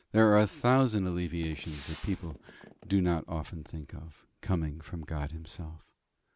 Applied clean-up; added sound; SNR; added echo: none; Gunshot, gunfire; 17 dB; none.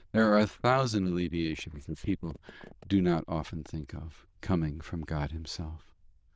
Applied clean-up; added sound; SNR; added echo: neural diffusion model UNIVERSE++.